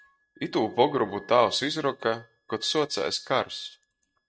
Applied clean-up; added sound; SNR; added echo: neural mask model RNNoise.